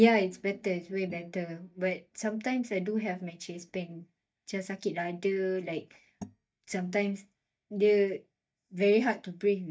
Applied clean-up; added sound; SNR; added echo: neural mask model DeepFilterNet 3.